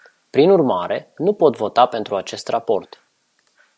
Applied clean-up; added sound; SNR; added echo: none; none; none; none.